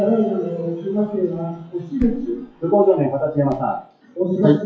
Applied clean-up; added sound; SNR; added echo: classical method WPE with log-MMSE.